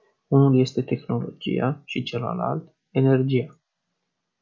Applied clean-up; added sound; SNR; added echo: none; none; none; none.